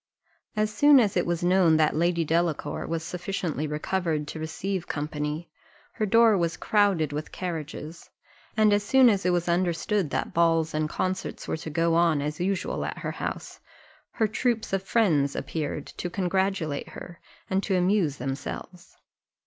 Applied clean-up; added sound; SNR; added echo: none; none; none; none.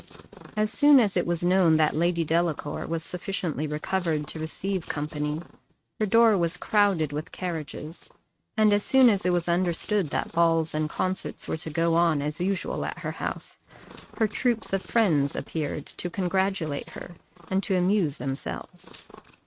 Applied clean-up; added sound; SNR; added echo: neural mask model RNNoise.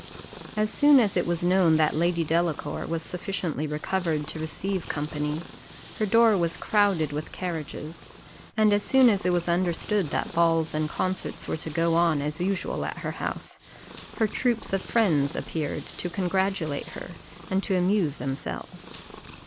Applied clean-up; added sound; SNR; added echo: none; Purr; 17 dB; none.